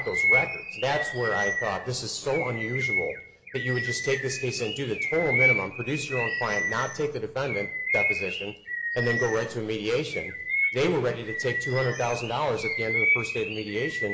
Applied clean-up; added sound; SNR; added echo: none; Bird vocalization, bird call, bird song; 1 dB; reverberation time 0.7 s.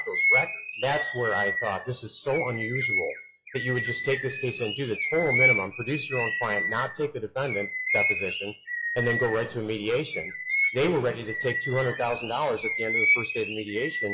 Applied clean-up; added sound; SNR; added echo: classical method WPE with log-MMSE.